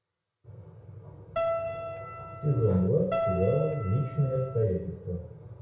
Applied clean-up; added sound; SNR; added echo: none; Keyboard (musical); 4 dB; reverberation time 0.6 s.